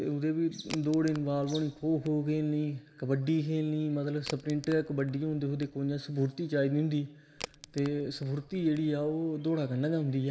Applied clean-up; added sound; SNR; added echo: none; Crack; 18 dB; reverberation time 1.2 s.